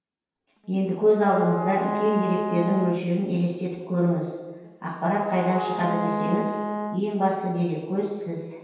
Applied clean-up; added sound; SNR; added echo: none; Wind instrument, woodwind instrument; 6 dB; reverberation time 1.2 s.